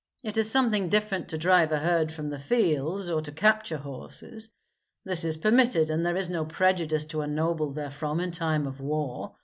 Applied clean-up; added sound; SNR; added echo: none; none; none; none.